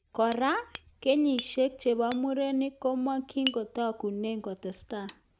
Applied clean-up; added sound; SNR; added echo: none; Hammer; 11 dB; none.